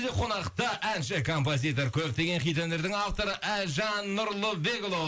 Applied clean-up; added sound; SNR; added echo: neural mask model Resemble Enhance denoiser.